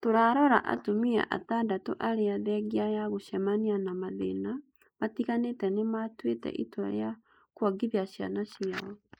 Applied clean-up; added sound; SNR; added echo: neural mask model Resemble Enhance denoiser.